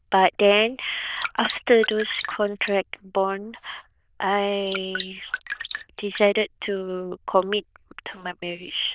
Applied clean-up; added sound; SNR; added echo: neural diffusion model UNIVERSE++.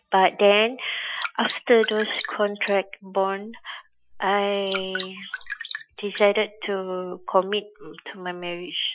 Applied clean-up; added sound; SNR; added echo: classical method Wiener filter.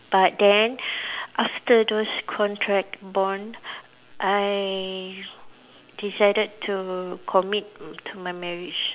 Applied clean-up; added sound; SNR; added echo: none; none; none; none.